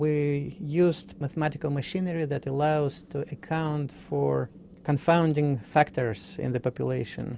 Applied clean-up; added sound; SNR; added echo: none; none; none; none.